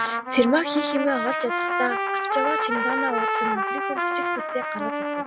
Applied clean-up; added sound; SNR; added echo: none; Trumpet; -1 dB; none.